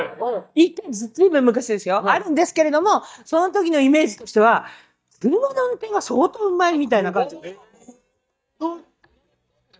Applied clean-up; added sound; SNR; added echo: neural mask model DeepFilterNet 3.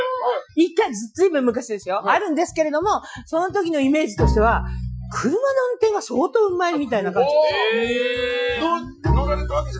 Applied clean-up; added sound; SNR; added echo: classical method Wiener filter.